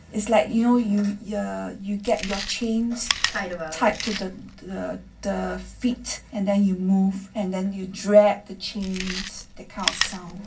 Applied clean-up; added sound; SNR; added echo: none; Chewing, mastication; 11 dB; reverberation time 0.4 s.